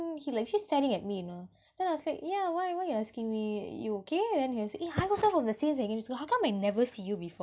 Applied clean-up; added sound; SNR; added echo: none; none; none; none.